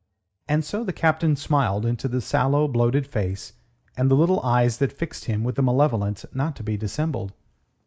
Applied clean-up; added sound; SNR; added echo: neural mask model Resemble Enhance denoiser.